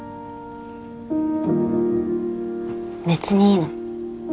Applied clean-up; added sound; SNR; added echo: none; none; none; none.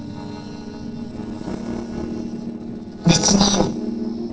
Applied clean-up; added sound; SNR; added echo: neural separator model SepFormer DNS4.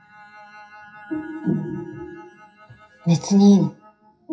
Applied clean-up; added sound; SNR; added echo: classical method WPE with log-MMSE.